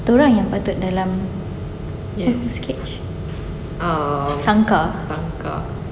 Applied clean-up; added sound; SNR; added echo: none; none; none; none.